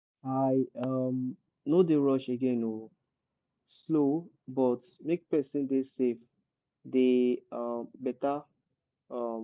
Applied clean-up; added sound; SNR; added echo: none; none; none; none.